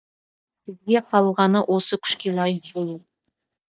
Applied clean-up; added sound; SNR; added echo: neural mask model DeepFilterNet 3.